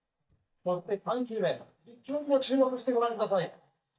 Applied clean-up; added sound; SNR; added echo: neural mask model DeepFilterNet 3.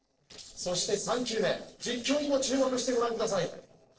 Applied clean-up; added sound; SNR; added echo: neural separator model SepFormer DNS4.